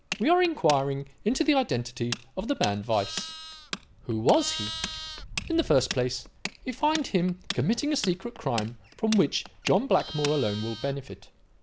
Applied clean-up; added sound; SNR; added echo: none; Livestock, farm animals, working animals + Tools; 12 dB; none.